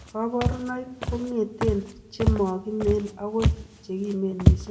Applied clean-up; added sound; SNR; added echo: none; Walk, footsteps; -1 dB; reverberation time 1.0 s.